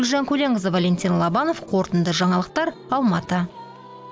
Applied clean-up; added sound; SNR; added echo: none; none; none; none.